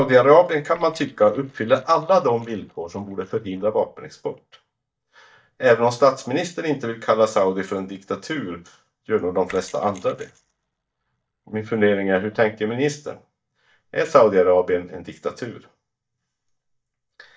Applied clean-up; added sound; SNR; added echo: neural mask model DeepFilterNet 3.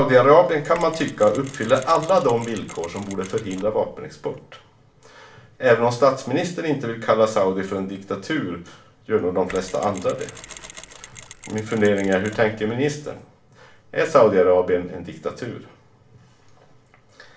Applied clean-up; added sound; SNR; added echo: none; Mechanisms; 20 dB; reverberation time 0.4 s.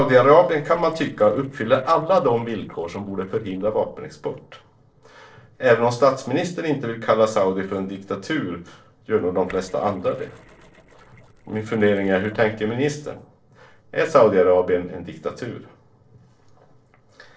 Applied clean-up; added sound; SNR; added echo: neural separator model SepFormer DNS4.